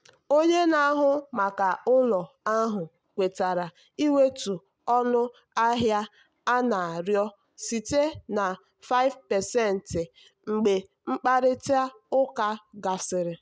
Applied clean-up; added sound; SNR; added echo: none; none; none; none.